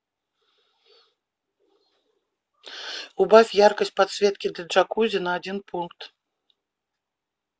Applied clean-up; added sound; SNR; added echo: none; none; none; none.